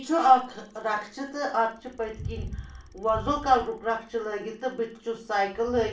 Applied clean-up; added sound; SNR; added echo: none; Bicycle; 15 dB; reverberation time 0.3 s.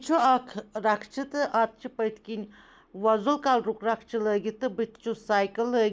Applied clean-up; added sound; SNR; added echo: none; none; none; none.